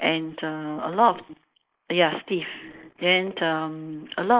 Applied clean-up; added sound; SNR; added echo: neural mask model Resemble Enhance denoiser.